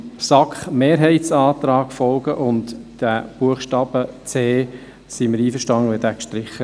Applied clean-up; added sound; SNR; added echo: none; none; none; none.